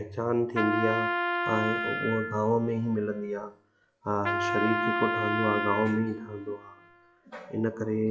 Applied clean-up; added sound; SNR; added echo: classical method log-MMSE.